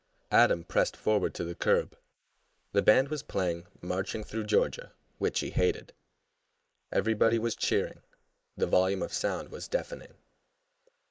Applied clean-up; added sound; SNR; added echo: neural mask model Resemble Enhance denoiser.